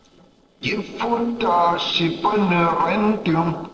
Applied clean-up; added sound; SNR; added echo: neural separator model SepFormer DNS4.